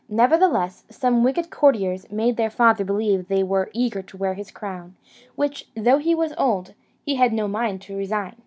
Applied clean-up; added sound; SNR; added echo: none; none; none; none.